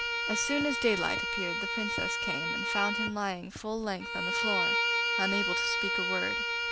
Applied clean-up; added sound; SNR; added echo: none; Bowed string instrument; -3 dB; none.